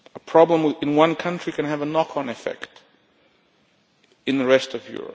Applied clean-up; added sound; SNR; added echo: none; none; none; none.